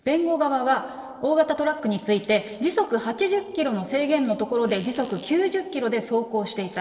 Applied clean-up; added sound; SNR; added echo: neural separator model SepFormer DNS4.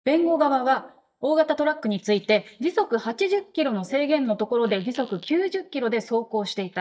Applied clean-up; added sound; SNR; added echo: neural mask model DeepFilterNet 3.